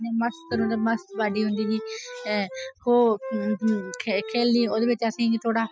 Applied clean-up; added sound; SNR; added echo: classical method spectral subtraction.